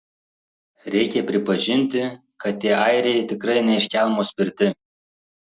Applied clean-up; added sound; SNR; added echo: none; none; none; none.